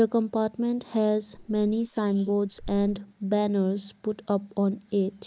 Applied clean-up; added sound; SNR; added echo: neural mask model Resemble Enhance denoiser.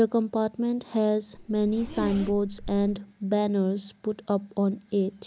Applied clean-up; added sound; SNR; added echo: none; Zipper (clothing); 11 dB; none.